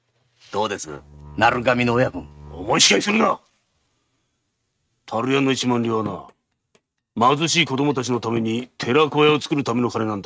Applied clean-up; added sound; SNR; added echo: neural mask model RNNoise.